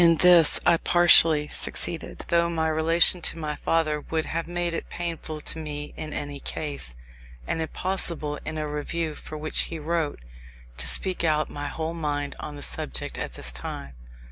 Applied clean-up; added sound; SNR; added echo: none; Tap / Hammer; 17 dB; none.